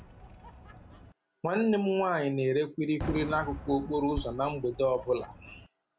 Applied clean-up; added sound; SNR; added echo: none; Fireworks; 13 dB; none.